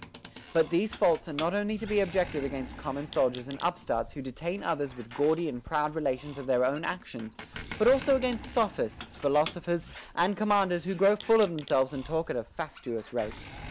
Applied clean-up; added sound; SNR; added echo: none; Squeak + Animal; 16 dB; none.